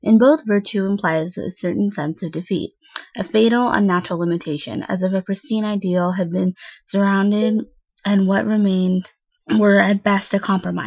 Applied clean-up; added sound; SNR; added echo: classical method Wiener filter.